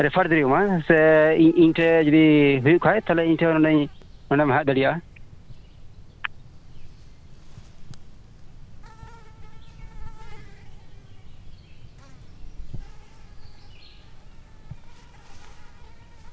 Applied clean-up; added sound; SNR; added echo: none; Insect; 16 dB; none.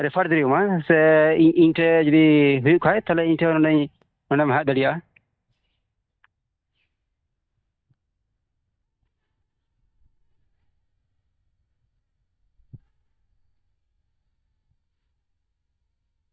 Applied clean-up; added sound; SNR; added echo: neural mask model DeepFilterNet 3.